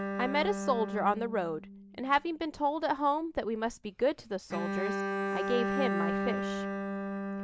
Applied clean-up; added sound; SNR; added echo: none; Bowed string instrument; 3 dB; none.